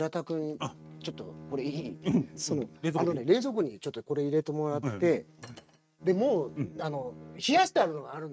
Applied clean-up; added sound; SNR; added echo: neural mask model RNNoise.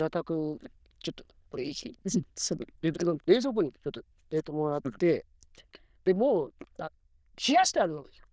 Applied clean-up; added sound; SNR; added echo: neural diffusion model UNIVERSE++.